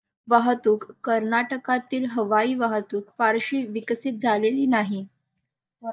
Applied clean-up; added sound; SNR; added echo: neural mask model DeepFilterNet 3.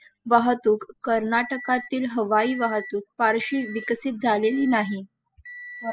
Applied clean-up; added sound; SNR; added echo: classical method spectral subtraction.